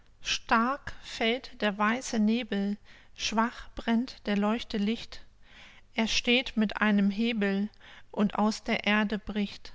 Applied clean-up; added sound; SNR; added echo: none; none; none; none.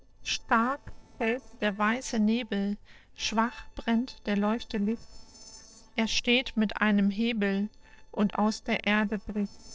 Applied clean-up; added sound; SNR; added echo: neural separator model SepFormer DNS4.